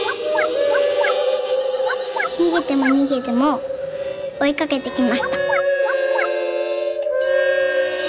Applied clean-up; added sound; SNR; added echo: none; none; none; none.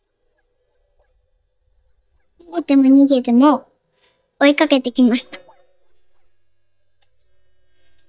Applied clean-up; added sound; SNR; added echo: neural mask model DeepFilterNet 3.